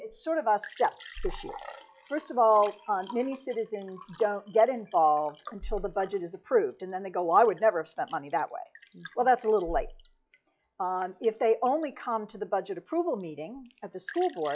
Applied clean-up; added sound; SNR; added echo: classical method log-MMSE.